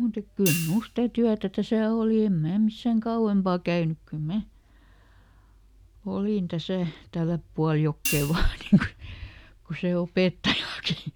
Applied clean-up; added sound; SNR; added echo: none; Hi-hat; 10 dB; none.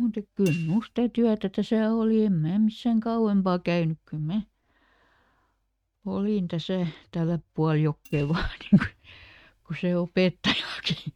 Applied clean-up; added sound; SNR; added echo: neural mask model RNNoise.